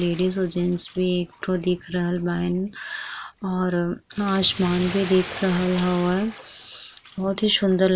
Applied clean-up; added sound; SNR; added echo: none; Bathtub (filling or washing); 17 dB; none.